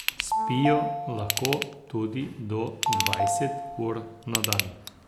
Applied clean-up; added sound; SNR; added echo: none; Telephone + Ratchet, pawl / Tools; 0 dB; none.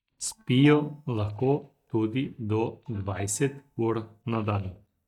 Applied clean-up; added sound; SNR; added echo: neural mask model DeepFilterNet 3.